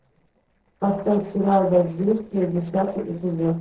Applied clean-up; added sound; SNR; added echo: neural separator model SepFormer DNS4.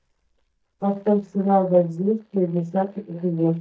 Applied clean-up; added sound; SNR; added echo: neural mask model DeepFilterNet 3.